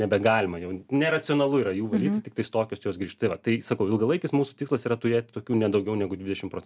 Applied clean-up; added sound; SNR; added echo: none; none; none; none.